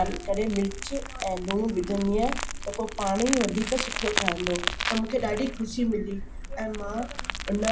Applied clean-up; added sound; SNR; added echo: none; Crumpling, crinkling; 4 dB; reverberation time 0.4 s.